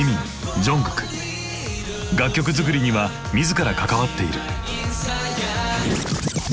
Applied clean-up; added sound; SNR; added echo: none; Wind instrument, woodwind instrument; 16 dB; none.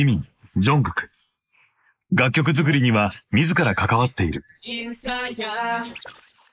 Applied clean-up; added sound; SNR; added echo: neural mask model Resemble Enhance denoiser.